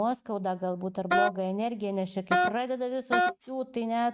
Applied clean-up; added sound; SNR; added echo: neural mask model RNNoise.